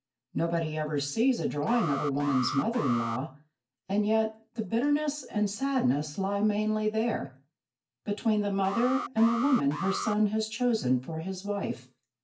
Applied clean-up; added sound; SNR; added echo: none; Alarm; 7 dB; reverberation time 0.3 s.